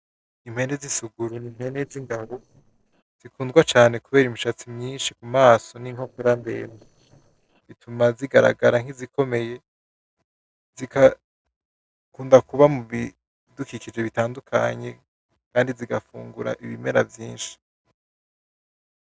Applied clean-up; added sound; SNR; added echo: neural separator model SepFormer DNS4.